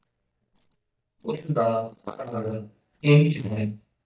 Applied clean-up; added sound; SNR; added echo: neural mask model DeepFilterNet 3.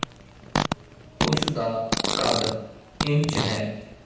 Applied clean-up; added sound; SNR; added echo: none; Fart; 0 dB; reverberation time 0.8 s.